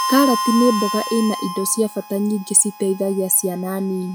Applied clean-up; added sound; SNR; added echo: classical method log-MMSE.